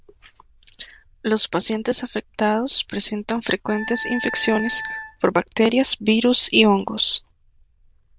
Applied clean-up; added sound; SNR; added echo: neural diffusion model UNIVERSE++.